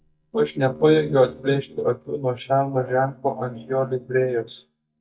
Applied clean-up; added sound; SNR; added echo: neural mask model DeepFilterNet 3.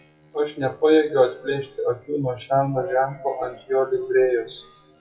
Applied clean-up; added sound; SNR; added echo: classical method WPE with log-MMSE.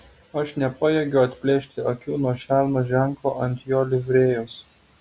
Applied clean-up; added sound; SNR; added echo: none; none; none; none.